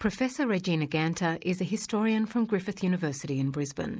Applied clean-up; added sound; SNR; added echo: none; none; none; none.